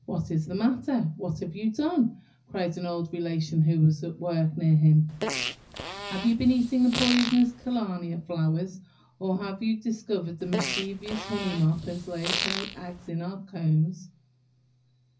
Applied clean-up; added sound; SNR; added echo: none; Fart; 7 dB; reverberation time 0.4 s.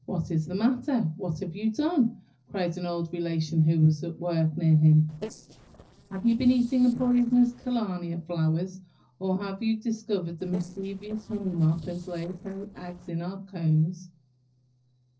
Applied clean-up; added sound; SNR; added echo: neural separator model SepFormer DNS4.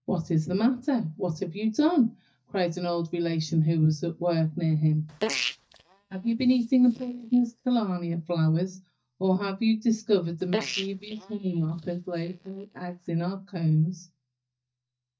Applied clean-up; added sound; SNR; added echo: neural mask model DeepFilterNet 3.